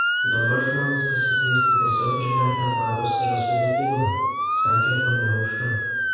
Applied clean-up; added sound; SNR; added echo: none; Motor vehicle (road) / Siren; -4 dB; reverberation time 1.2 s.